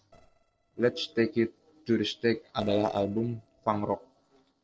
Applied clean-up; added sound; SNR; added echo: neural separator model SepFormer DNS4.